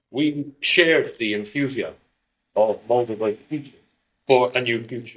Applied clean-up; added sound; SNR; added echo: neural mask model DeepFilterNet 3.